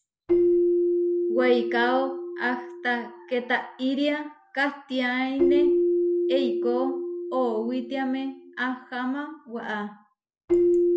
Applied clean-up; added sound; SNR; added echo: none; Keyboard (musical); -2 dB; none.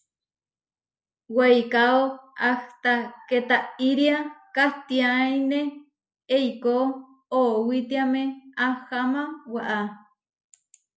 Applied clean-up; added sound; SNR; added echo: none; none; none; none.